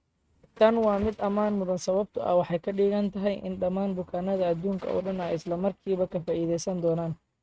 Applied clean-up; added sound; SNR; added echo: neural mask model RNNoise.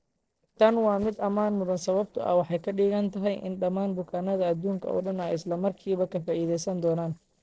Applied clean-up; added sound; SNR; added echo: neural separator model SepFormer DNS4.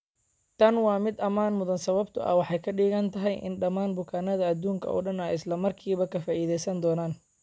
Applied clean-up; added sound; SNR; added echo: none; none; none; none.